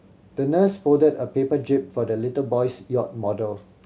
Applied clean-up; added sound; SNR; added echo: none; none; none; none.